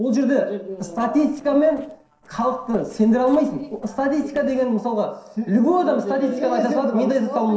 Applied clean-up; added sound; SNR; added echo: neural separator model SepFormer DNS4.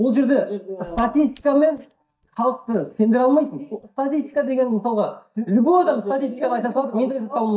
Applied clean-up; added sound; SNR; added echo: neural mask model DeepFilterNet 3.